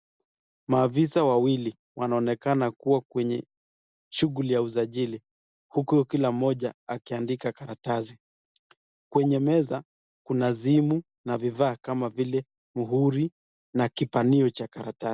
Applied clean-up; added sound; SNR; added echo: none; none; none; none.